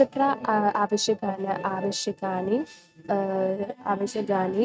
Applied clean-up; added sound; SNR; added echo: neural mask model RNNoise.